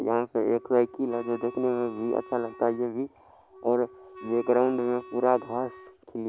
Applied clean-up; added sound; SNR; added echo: none; Wind instrument, woodwind instrument; 19 dB; none.